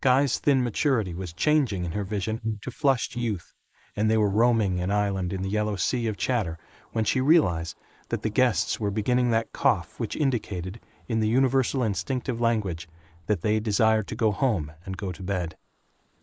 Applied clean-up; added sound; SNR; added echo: neural mask model Resemble Enhance denoiser.